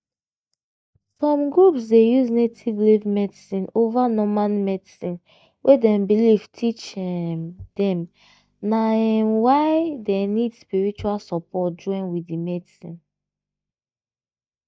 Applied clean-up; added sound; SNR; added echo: neural mask model DeepFilterNet 3.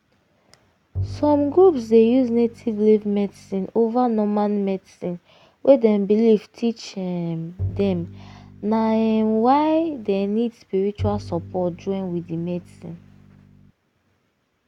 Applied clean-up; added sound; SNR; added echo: none; Bowed string instrument; 14 dB; none.